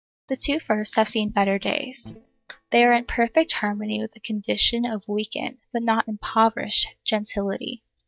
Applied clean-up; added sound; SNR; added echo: neural mask model DeepFilterNet 3.